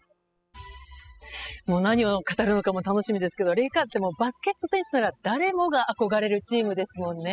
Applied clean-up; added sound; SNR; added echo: classical method spectral subtraction.